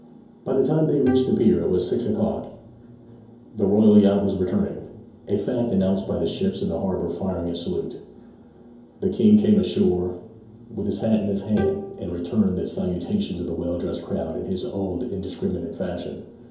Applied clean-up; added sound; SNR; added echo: none; Bowed string instrument; 11 dB; reverberation time 2.8 s.